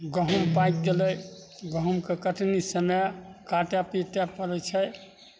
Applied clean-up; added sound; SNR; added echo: none; Guitar; 4 dB; none.